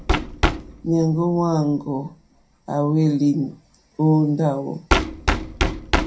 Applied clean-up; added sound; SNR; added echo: none; Knock; 4 dB; reverberation time 0.2 s.